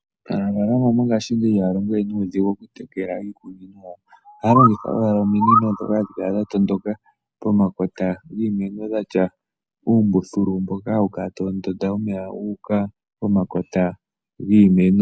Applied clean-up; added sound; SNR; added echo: none; Bird; 2 dB; none.